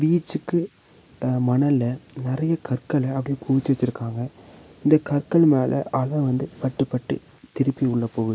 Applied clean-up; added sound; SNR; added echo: neural mask model Resemble Enhance denoiser.